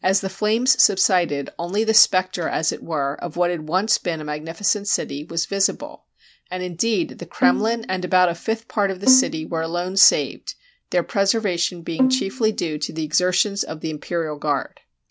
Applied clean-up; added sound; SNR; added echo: none; Bowed string instrument; 4 dB; none.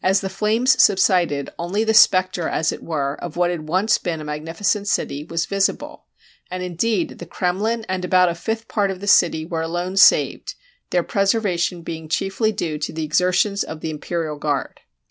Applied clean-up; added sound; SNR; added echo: none; none; none; none.